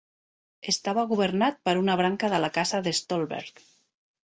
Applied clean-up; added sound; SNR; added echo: none; none; none; none.